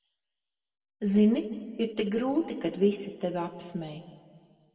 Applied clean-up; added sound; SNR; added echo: none; none; none; reverberation time 1.6 s.